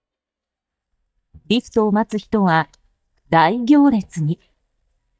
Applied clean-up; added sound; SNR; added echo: neural mask model DeepFilterNet 3.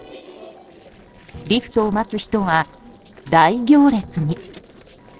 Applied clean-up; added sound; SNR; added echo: neural separator model SepFormer DNS4.